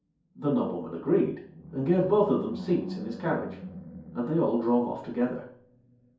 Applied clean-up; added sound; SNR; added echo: none; Animal; 15 dB; reverberation time 0.6 s.